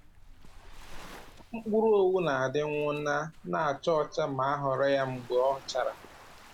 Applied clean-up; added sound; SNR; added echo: none; Waves, surf; 19 dB; none.